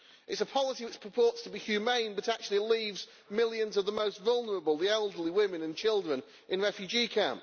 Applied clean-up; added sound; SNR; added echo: none; none; none; none.